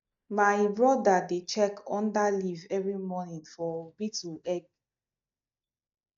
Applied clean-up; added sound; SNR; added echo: neural mask model DeepFilterNet 3.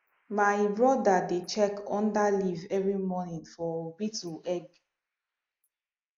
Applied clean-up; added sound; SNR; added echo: neural mask model Resemble Enhance denoiser.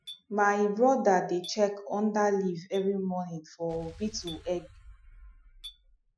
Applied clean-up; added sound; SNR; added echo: classical method Wiener filter.